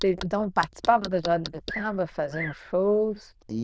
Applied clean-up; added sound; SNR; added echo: neural diffusion model UNIVERSE++.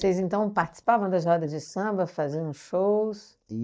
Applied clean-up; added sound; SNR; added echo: neural mask model DeepFilterNet 3.